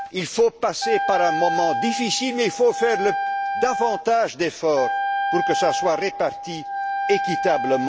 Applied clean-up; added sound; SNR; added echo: none; Wind instrument, woodwind instrument; 3 dB; none.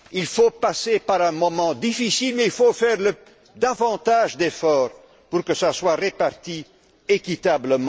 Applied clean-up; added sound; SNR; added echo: none; none; none; none.